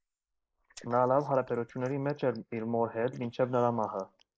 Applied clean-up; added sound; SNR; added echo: neural mask model Resemble Enhance denoiser.